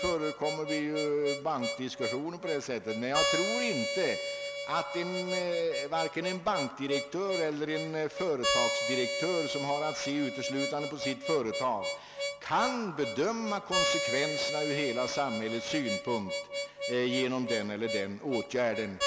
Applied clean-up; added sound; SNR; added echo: none; Harmonica; 2 dB; none.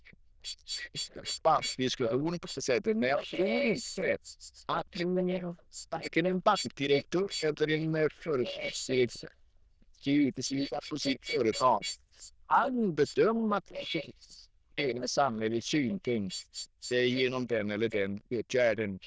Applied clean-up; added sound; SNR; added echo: neural diffusion model UNIVERSE++.